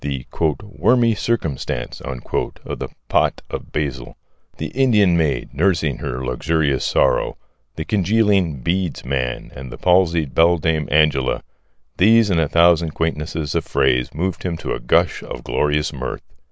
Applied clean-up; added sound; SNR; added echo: none; none; none; none.